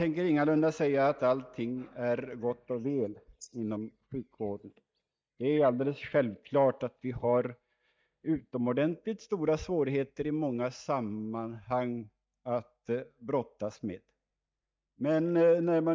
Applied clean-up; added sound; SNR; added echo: neural mask model DeepFilterNet 3.